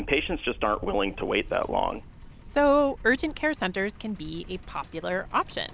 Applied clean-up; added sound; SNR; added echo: none; Truck; 14 dB; none.